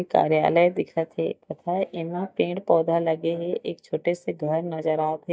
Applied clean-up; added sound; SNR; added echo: neural mask model DeepFilterNet 3.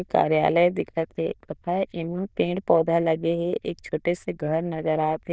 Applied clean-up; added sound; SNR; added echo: neural diffusion model UNIVERSE++.